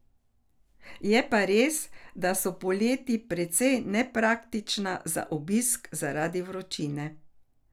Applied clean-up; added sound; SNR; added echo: none; none; none; none.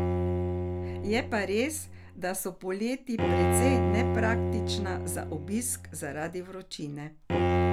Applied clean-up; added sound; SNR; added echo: none; Bowed string instrument; -3 dB; none.